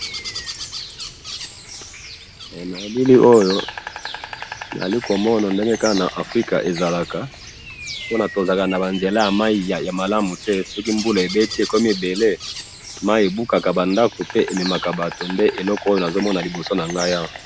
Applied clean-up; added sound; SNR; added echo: none; Insect; 12 dB; none.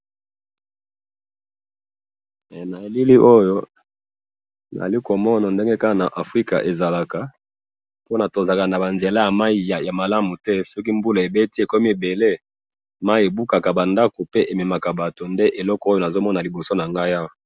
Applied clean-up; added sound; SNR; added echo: none; none; none; none.